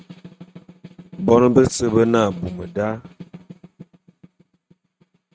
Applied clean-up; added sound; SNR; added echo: neural mask model RNNoise.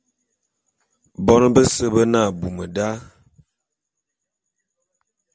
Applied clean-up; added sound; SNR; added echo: none; none; none; none.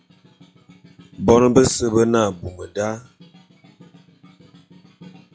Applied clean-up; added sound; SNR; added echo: classical method log-MMSE.